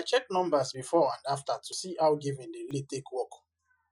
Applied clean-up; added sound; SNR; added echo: classical method Wiener filter.